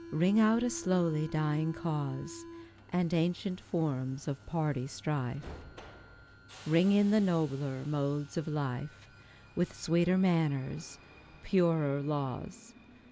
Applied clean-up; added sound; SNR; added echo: none; Subway, metro, underground; 19 dB; none.